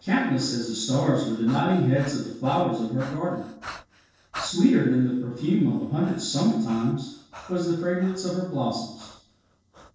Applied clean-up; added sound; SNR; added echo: neural separator model SepFormer DNS4.